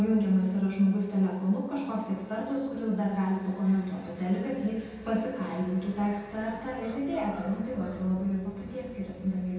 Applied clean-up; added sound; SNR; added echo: none; Chicken, rooster; 20 dB; reverberation time 0.8 s.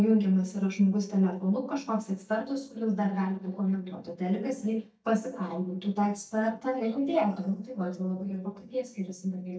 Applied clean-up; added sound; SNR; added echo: neural mask model DeepFilterNet 3.